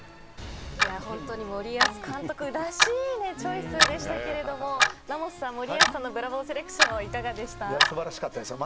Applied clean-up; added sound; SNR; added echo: none; Clock; -2 dB; none.